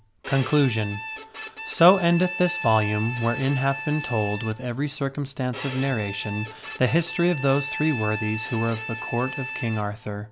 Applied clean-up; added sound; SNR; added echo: none; Bowed string instrument; 10 dB; none.